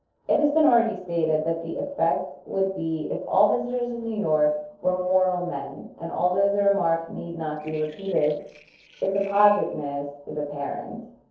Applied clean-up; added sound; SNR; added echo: neural separator model SepFormer DNS4.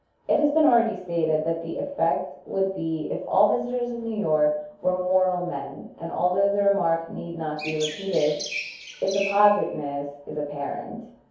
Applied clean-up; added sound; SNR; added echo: none; Chirp, tweet; 11 dB; reverberation time 0.6 s.